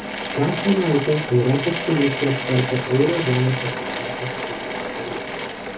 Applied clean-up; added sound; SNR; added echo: none; Drill / Mechanisms; 5 dB; reverberation time 0.3 s.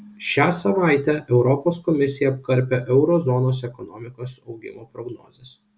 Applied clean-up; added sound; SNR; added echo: none; none; none; none.